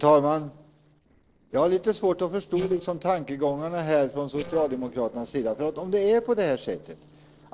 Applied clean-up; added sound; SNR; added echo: neural separator model SepFormer DNS4.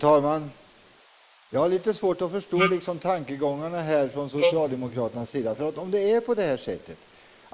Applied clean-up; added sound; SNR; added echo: neural mask model Resemble Enhance denoiser.